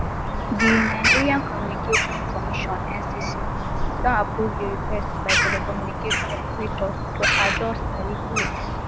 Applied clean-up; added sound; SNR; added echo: none; Bird vocalization, bird call, bird song; -4 dB; none.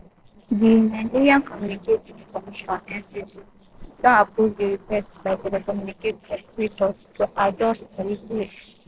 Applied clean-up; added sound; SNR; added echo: neural separator model SepFormer DNS4.